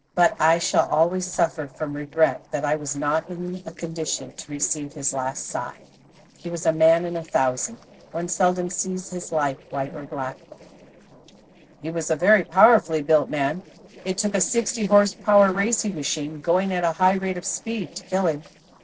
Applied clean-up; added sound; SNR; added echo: neural separator model SepFormer DNS4.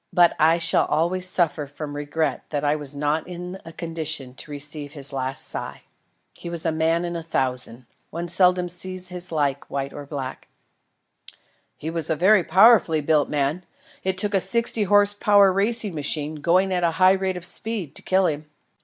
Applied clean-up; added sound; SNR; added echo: none; none; none; none.